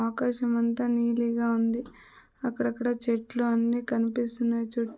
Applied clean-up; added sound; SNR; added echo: none; none; none; none.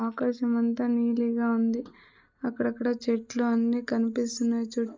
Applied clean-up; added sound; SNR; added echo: neural mask model DeepFilterNet 3.